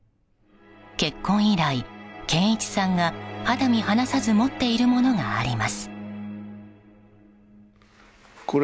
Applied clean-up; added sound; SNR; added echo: none; none; none; none.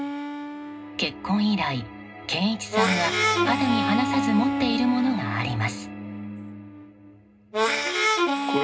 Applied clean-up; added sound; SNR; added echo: none; Harmonica; 0 dB; reverberation time 0.2 s.